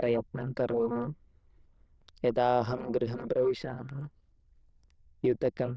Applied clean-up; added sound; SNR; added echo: neural diffusion model UNIVERSE++.